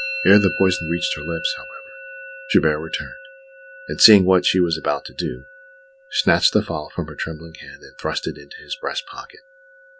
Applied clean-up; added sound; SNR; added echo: none; Musical instrument; 14 dB; none.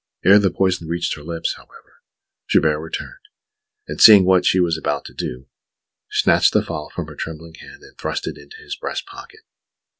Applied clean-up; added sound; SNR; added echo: none; none; none; none.